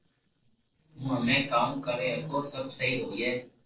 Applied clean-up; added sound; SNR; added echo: neural separator model SepFormer DNS4.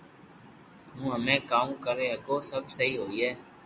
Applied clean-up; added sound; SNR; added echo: none; none; none; none.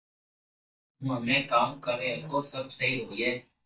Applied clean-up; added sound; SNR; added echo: neural mask model DeepFilterNet 3.